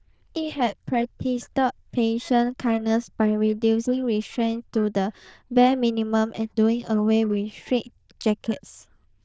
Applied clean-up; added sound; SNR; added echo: neural diffusion model UNIVERSE++.